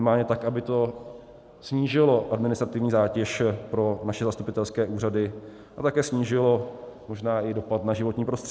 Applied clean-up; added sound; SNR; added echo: none; none; none; none.